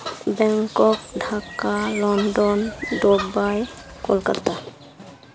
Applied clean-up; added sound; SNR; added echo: none; Bird; 15 dB; none.